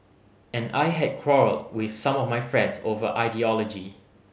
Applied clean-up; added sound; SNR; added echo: none; none; none; none.